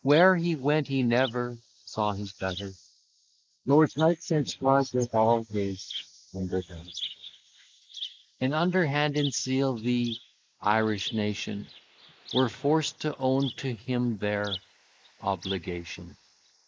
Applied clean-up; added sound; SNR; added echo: neural mask model Resemble Enhance denoiser.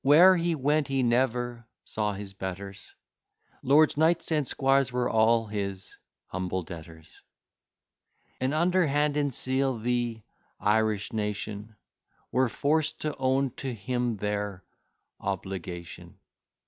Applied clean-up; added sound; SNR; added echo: none; none; none; none.